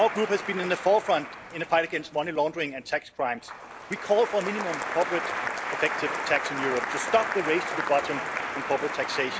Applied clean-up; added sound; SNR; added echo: none; Applause; 5 dB; none.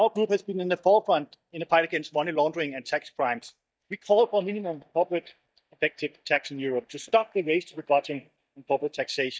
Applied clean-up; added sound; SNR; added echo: neural mask model DeepFilterNet 3.